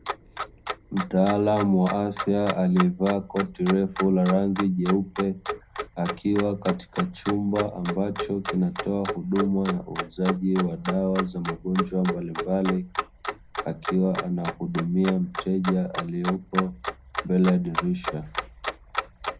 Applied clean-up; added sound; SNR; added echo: none; Clock; 8 dB; reverberation time 0.5 s.